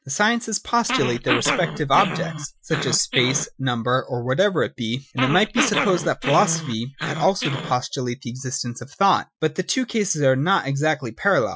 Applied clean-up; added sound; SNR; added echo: classical method Wiener filter.